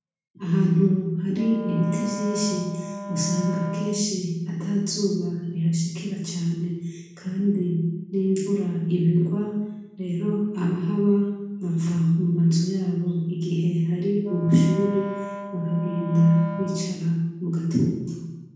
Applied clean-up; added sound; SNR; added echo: none; Wind instrument, woodwind instrument; 11 dB; reverberation time 1.1 s.